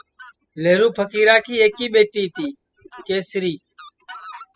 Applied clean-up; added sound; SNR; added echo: classical method spectral subtraction.